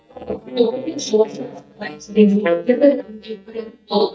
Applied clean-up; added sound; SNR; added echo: neural mask model DeepFilterNet 3.